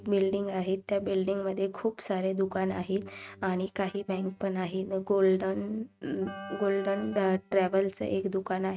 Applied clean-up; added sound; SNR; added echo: neural mask model RNNoise.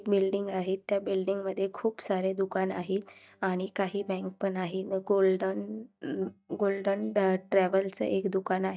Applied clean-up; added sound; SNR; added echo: neural mask model DeepFilterNet 3.